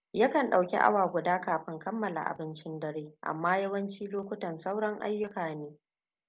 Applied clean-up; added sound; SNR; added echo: none; none; none; none.